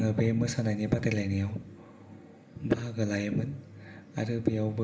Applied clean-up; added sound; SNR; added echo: none; none; none; reverberation time 1.3 s.